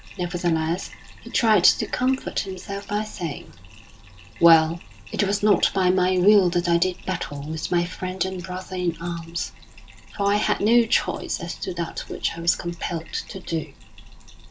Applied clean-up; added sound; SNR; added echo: none; Bathtub (filling or washing); 18 dB; none.